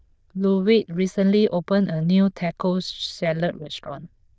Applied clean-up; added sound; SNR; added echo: neural diffusion model UNIVERSE++.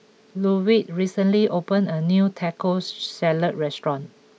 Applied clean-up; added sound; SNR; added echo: none; none; none; none.